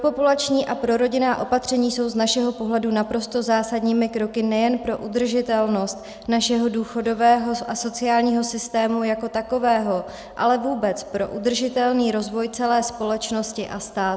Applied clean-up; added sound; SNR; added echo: none; none; none; none.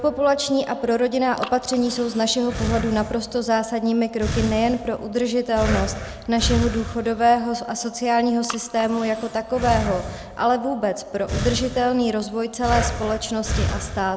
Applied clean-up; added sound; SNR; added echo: none; Breathing; 8 dB; none.